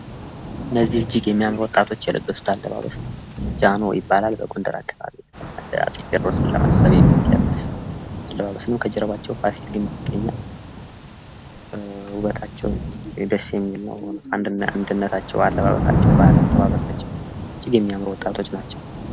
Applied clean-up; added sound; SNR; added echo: none; Thunder / Rain; -1 dB; none.